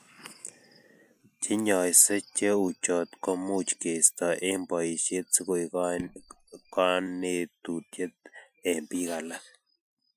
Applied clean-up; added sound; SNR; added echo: classical method Wiener filter.